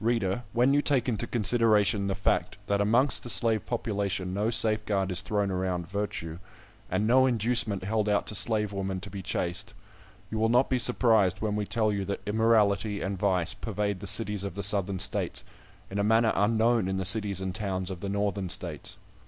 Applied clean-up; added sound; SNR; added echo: none; none; none; none.